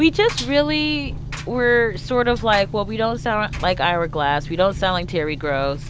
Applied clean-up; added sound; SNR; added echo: none; Engine; 10 dB; none.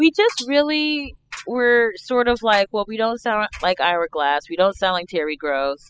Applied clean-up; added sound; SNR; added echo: classical method spectral subtraction.